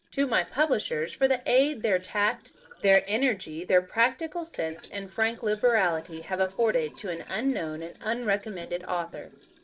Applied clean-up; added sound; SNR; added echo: neural separator model SepFormer DNS4.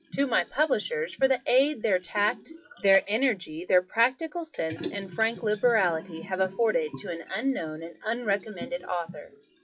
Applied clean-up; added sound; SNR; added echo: classical method WPE with log-MMSE.